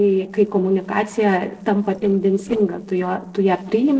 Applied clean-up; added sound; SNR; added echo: neural separator model SepFormer DNS4.